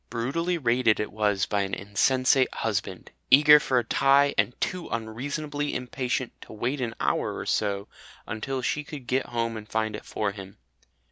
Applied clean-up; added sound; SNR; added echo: none; none; none; none.